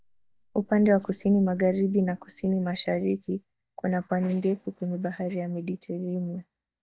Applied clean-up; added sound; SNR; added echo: neural mask model DeepFilterNet 3.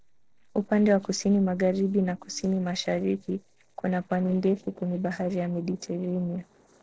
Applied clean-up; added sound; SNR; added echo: neural separator model SepFormer DNS4.